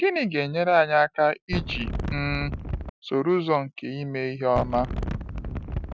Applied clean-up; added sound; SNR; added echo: none; Wind; 5 dB; none.